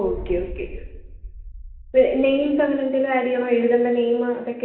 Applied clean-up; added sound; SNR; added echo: none; Boom; 15 dB; reverberation time 1.1 s.